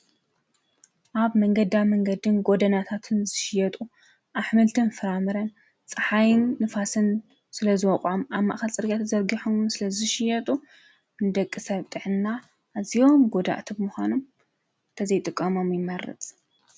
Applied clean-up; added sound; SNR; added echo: none; none; none; none.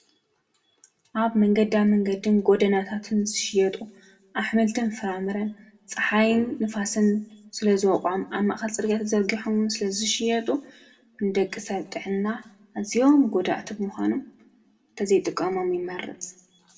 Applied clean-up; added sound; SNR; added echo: none; none; none; reverberation time 0.6 s.